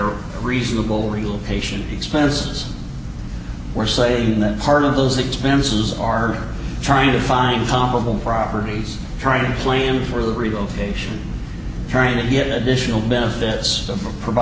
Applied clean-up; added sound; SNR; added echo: none; none; none; none.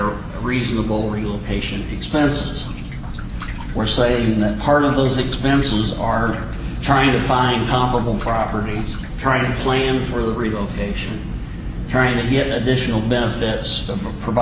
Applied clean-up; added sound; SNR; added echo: none; Liquid; 13 dB; none.